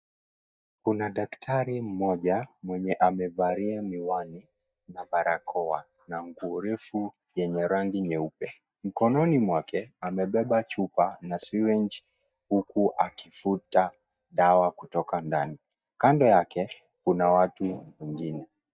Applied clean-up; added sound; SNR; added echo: neural mask model DeepFilterNet 3.